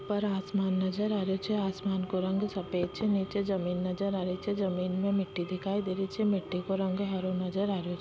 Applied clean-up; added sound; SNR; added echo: none; Knock / Wood; 16 dB; none.